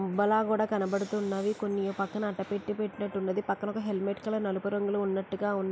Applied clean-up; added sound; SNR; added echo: none; none; none; none.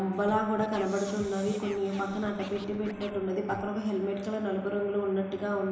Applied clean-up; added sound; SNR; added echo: none; Scratching (performance technique); 17 dB; reverberation time 1.0 s.